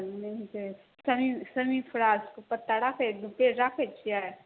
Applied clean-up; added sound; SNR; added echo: none; none; none; none.